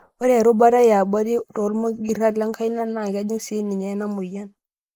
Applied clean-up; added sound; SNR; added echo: neural mask model Resemble Enhance denoiser.